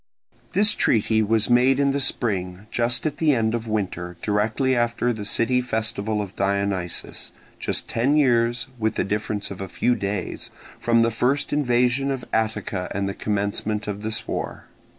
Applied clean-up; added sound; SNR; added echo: none; none; none; none.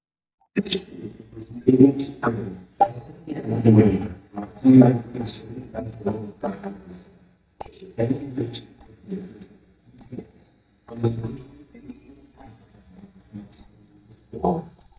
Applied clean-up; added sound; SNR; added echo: neural mask model DeepFilterNet 3.